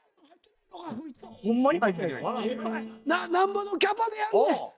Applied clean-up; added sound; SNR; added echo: neural mask model DeepFilterNet 3.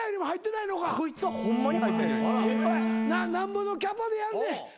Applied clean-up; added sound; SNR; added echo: none; Bowed string instrument; 0 dB; none.